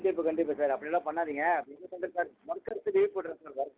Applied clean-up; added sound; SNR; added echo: none; none; none; none.